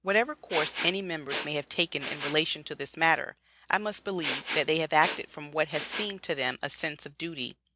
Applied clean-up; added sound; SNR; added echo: none; Respiratory sounds; 4 dB; none.